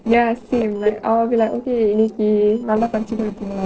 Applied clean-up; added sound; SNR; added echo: neural separator model SepFormer DNS4.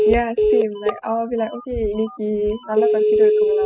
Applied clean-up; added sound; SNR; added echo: classical method spectral subtraction.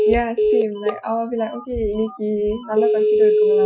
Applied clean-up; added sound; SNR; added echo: classical method Wiener filter.